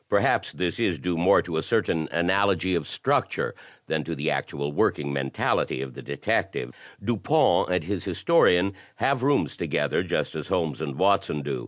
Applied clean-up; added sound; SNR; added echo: none; none; none; none.